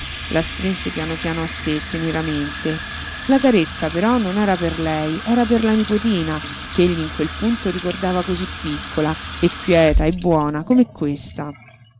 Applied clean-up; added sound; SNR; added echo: none; Sink (filling or washing) / Water tap, faucet; 7 dB; none.